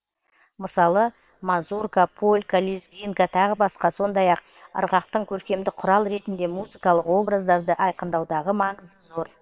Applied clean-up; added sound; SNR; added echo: neural separator model SepFormer WHAM!.